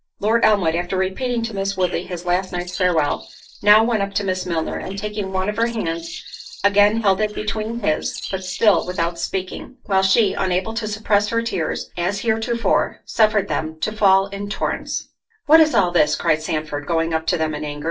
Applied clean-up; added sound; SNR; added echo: neural separator model SepFormer DNS4.